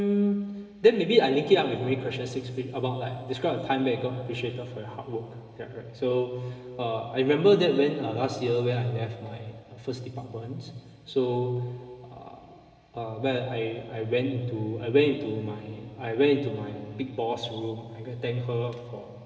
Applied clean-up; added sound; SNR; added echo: none; none; none; reverberation time 2.9 s.